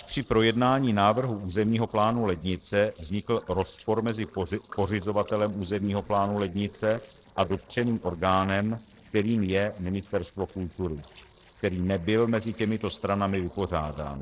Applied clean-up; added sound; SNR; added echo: neural separator model SepFormer DNS4.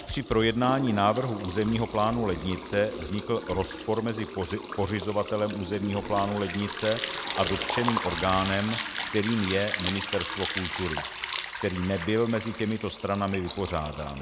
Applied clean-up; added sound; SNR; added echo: none; Liquid; 4 dB; none.